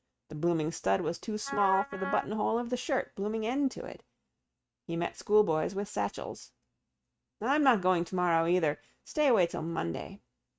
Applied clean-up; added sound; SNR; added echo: neural mask model RNNoise.